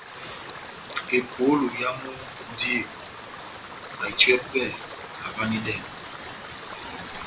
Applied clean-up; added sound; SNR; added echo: none; Stream; 13 dB; none.